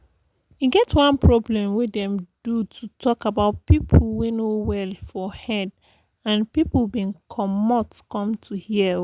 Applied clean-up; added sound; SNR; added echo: none; none; none; none.